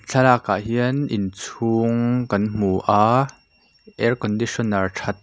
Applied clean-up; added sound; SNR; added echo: none; none; none; none.